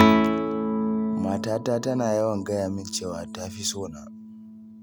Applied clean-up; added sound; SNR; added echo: none; Guitar; -3 dB; none.